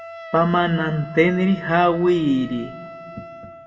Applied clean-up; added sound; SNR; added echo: none; Wind instrument, woodwind instrument; 17 dB; reverberation time 1.2 s.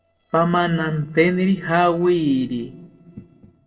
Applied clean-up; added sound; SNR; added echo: neural separator model SepFormer DNS4.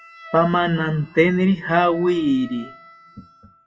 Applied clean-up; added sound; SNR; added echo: classical method WPE with log-MMSE.